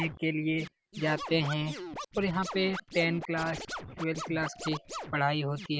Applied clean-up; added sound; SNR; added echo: none; Scratching (performance technique); 10 dB; none.